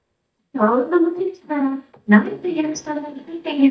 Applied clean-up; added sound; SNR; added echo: neural mask model DeepFilterNet 3.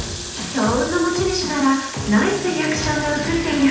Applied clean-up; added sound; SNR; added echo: none; Water tap, faucet; 13 dB; reverberation time 0.8 s.